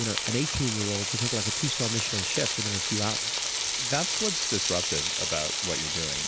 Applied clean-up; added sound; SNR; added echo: none; Frying (food); -3 dB; none.